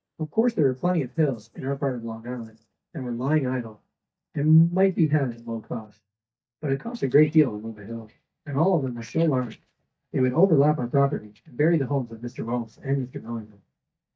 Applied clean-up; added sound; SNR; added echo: neural mask model DeepFilterNet 3.